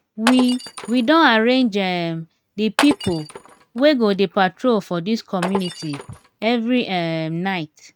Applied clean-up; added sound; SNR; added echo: neural mask model RNNoise.